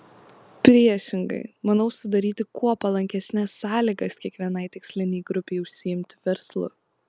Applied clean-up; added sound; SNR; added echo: none; none; none; none.